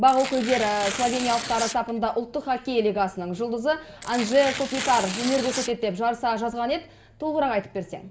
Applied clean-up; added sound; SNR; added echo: none; Tearing; 8 dB; reverberation time 0.4 s.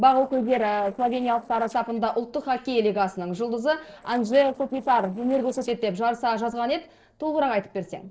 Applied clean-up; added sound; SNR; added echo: neural separator model SepFormer DNS4.